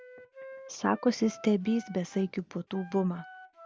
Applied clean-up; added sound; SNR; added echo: none; Wind instrument, woodwind instrument; 19 dB; none.